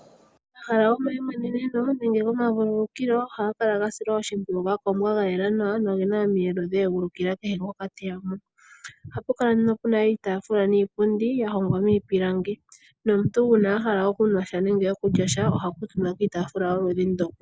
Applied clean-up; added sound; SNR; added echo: none; none; none; none.